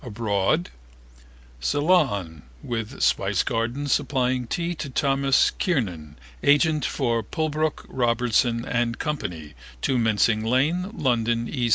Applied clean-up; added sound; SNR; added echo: none; none; none; none.